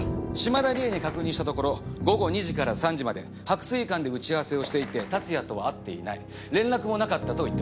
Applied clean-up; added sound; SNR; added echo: none; Bird; 14 dB; none.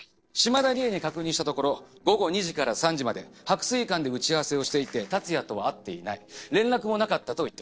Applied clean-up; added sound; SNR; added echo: neural separator model SepFormer DNS4.